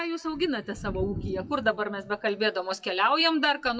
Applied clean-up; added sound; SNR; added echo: classical method WPE with log-MMSE.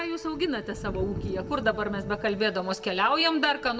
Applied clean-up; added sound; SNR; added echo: none; Wind instrument, woodwind instrument; 16 dB; reverberation time 0.8 s.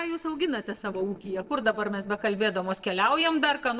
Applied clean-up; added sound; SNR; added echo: neural separator model SepFormer DNS4.